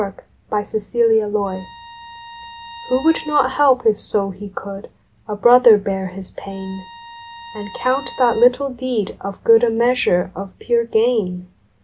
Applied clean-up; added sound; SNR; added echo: none; Bowed string instrument; 19 dB; none.